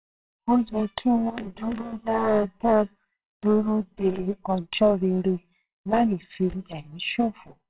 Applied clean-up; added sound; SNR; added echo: neural separator model SepFormer WHAMR!.